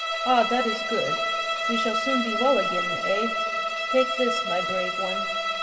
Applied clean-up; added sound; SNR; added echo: none; Bowed string instrument; -1 dB; reverberation time 1.8 s.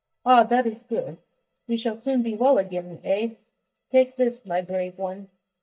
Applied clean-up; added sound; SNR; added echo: neural mask model DeepFilterNet 3.